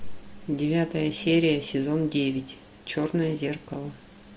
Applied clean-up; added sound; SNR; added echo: none; none; none; none.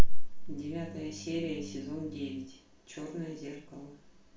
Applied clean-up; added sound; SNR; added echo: none; Organ; 20 dB; reverberation time 0.3 s.